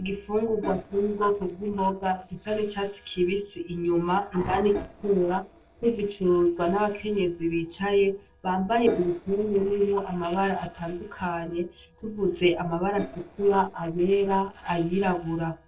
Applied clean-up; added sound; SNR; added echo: neural separator model SepFormer DNS4.